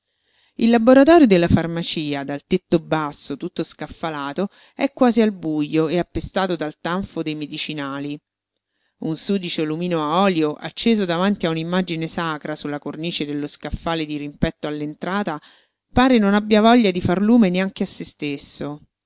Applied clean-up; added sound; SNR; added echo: none; none; none; none.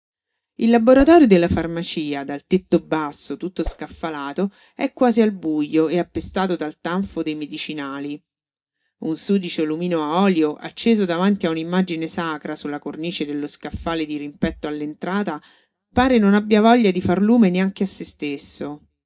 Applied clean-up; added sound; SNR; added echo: neural mask model DeepFilterNet 3.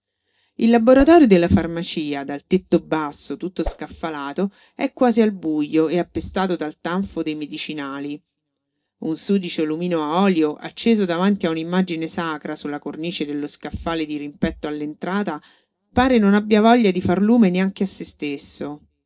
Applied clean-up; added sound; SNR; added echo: neural separator model SepFormer DNS4.